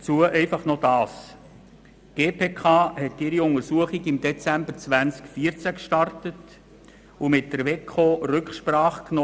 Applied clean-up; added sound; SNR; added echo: none; none; none; none.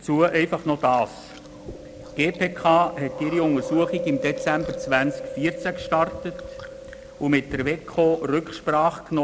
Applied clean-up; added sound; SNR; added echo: none; Chewing, mastication; 11 dB; none.